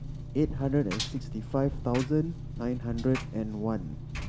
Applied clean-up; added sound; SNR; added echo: none; Engine; 6 dB; none.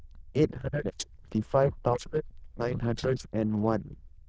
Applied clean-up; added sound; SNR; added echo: neural diffusion model UNIVERSE++.